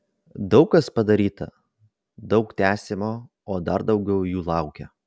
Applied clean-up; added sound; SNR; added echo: none; none; none; none.